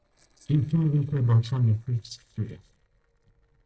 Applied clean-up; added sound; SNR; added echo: neural separator model SepFormer DNS4.